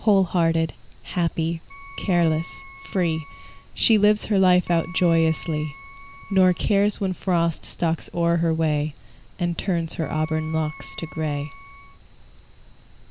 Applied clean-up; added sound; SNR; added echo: none; Wind instrument, woodwind instrument; 20 dB; none.